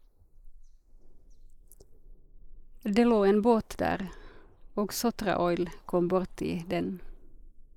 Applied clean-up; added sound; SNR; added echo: neural mask model Resemble Enhance denoiser.